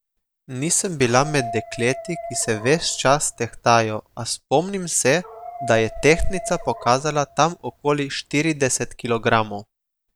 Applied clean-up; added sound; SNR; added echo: none; Dog; 15 dB; none.